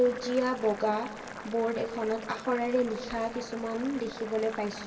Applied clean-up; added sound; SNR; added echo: none; Boiling; 13 dB; reverberation time 2.6 s.